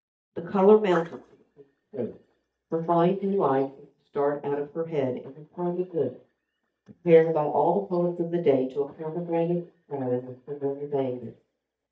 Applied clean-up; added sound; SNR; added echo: neural mask model DeepFilterNet 3.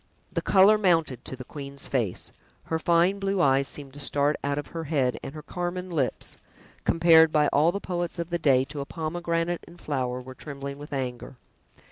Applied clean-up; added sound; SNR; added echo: none; none; none; none.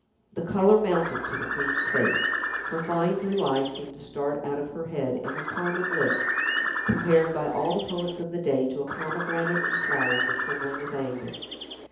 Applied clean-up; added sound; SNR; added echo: none; Bird; 2 dB; reverberation time 2.2 s.